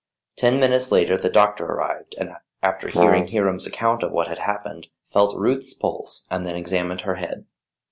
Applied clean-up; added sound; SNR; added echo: none; Brass instrument; -2 dB; none.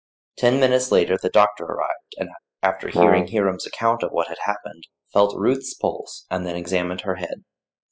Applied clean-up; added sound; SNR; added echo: classical method spectral subtraction.